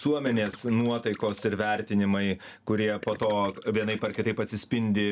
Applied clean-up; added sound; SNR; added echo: none; Gurgling; 19 dB; none.